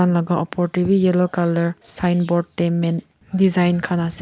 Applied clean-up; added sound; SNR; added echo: none; none; none; none.